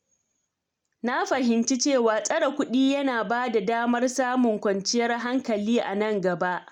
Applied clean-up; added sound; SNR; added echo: none; none; none; none.